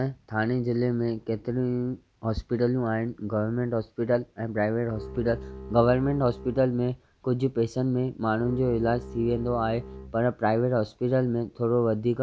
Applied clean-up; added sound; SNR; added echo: none; Bowed string instrument; 14 dB; none.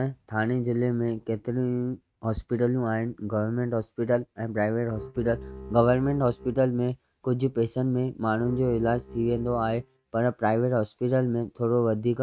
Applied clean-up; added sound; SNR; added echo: neural mask model RNNoise.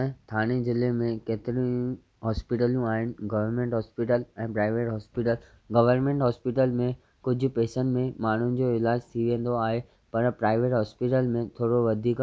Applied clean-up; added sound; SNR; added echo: none; none; none; none.